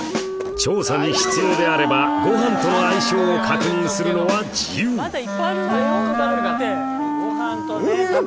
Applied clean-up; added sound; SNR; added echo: none; Wind instrument, woodwind instrument; 2 dB; none.